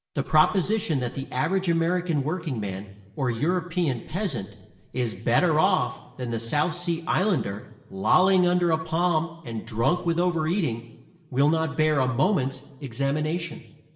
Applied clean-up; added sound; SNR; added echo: none; none; none; reverberation time 0.9 s.